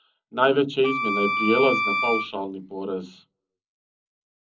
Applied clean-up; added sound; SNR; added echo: none; Wind instrument, woodwind instrument; 1 dB; reverberation time 0.4 s.